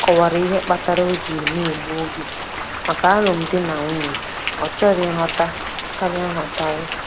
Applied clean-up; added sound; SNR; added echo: none; Rain; 4 dB; none.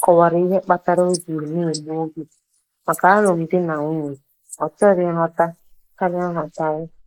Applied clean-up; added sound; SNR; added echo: neural mask model Resemble Enhance denoiser.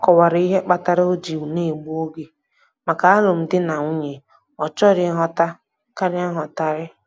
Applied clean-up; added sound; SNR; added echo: none; none; none; none.